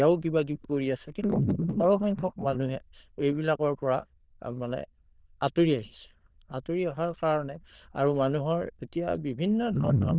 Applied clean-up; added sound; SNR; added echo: neural diffusion model UNIVERSE++.